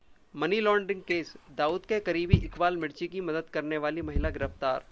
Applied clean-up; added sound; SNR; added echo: none; Drawer open or close; 5 dB; none.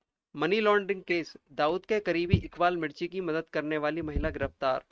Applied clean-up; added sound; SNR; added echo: neural mask model RNNoise.